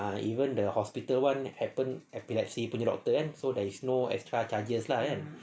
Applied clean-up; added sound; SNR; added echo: none; none; none; none.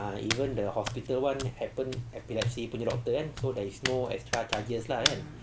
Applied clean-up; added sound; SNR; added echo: none; Hands; 4 dB; none.